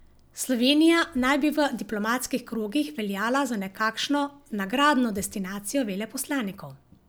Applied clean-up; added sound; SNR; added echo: none; none; none; none.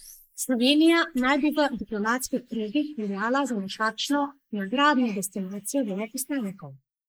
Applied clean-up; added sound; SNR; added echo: neural mask model Resemble Enhance denoiser.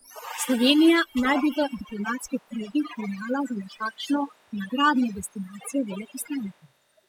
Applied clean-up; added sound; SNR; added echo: classical method spectral subtraction.